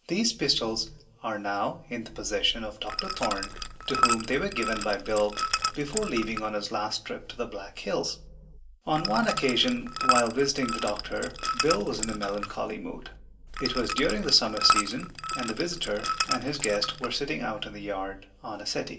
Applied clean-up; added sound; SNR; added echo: none; Liquid; 1 dB; reverberation time 0.2 s.